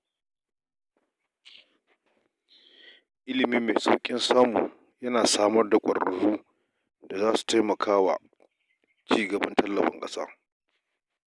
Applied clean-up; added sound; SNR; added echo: none; none; none; none.